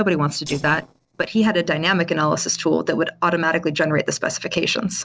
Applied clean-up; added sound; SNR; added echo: neural separator model SepFormer DNS4.